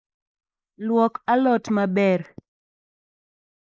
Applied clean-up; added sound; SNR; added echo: neural mask model Resemble Enhance denoiser.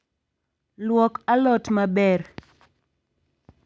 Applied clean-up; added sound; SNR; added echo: none; none; none; none.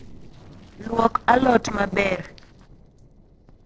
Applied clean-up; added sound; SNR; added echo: neural separator model SepFormer DNS4.